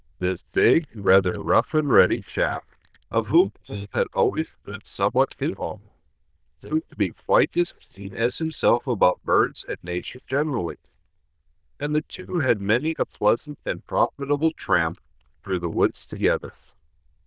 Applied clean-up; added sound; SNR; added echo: neural diffusion model UNIVERSE++.